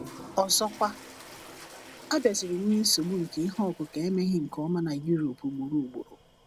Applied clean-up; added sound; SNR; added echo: none; Toilet flush; 19 dB; none.